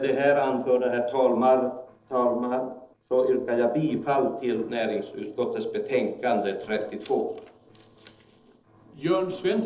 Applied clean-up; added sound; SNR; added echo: neural separator model SepFormer DNS4.